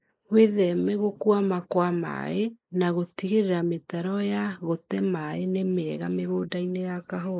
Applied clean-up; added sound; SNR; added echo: neural mask model Resemble Enhance denoiser.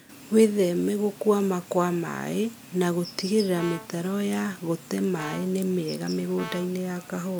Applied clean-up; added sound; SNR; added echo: none; Brass instrument; 17 dB; none.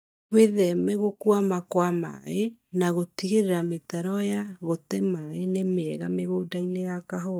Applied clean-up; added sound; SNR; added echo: neural mask model DeepFilterNet 3.